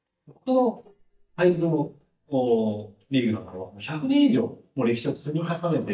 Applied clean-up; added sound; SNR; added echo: neural mask model DeepFilterNet 3.